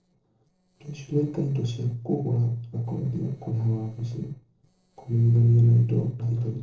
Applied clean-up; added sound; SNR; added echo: neural separator model SepFormer DNS4.